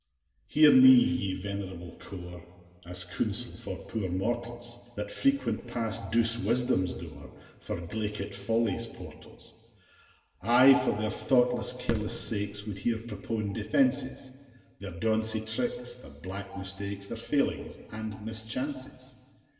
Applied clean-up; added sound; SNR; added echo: none; none; none; reverberation time 2.1 s.